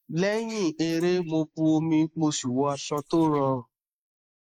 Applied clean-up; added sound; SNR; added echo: neural mask model Resemble Enhance denoiser.